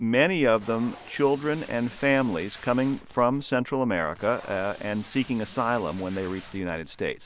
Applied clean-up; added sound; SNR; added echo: none; Packing tape, duct tape; 20 dB; none.